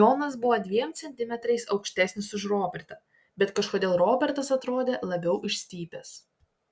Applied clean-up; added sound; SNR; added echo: none; none; none; none.